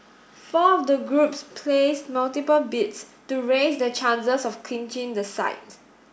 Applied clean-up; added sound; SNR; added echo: none; none; none; none.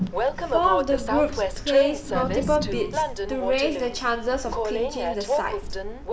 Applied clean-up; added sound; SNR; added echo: none; Train; 0 dB; none.